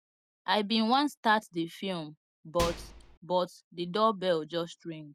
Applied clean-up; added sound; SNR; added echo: none; Microwave oven; 7 dB; none.